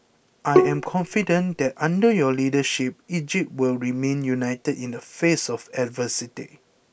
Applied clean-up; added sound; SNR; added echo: none; Bowed string instrument; -1 dB; none.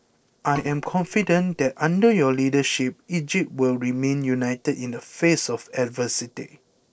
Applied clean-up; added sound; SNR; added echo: neural separator model SepFormer DNS4.